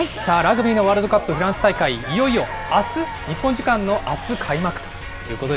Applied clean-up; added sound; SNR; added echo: none; Hiss; 17 dB; none.